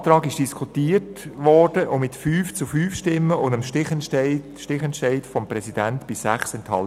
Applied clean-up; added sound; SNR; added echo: none; none; none; none.